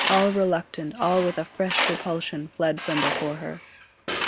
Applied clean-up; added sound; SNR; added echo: none; Tools; 5 dB; none.